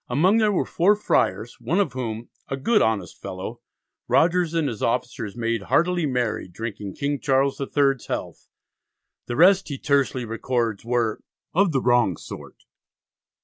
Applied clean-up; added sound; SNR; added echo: none; none; none; none.